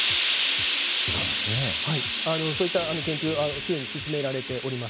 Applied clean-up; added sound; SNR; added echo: none; Hiss; -2 dB; none.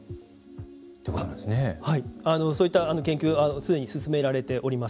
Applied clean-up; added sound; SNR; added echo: none; none; none; none.